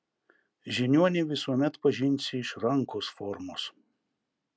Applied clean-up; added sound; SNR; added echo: none; none; none; none.